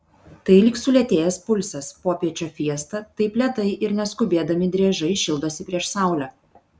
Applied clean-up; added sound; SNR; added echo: none; none; none; none.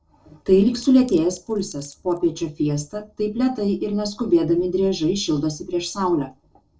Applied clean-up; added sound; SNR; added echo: neural separator model SepFormer DNS4.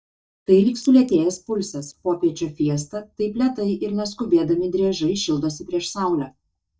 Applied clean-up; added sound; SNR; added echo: neural mask model DeepFilterNet 3.